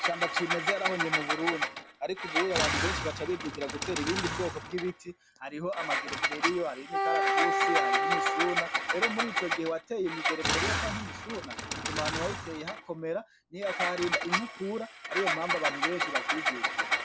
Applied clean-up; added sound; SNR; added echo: none; Engine + Wind instrument, woodwind instrument; -4 dB; none.